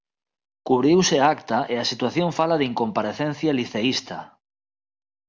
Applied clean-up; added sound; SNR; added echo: none; none; none; none.